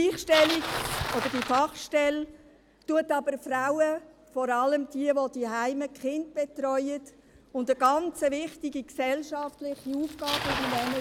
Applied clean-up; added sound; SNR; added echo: none; Bicycle; 10 dB; none.